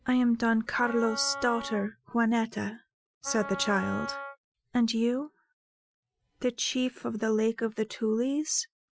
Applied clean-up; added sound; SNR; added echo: classical method Wiener filter.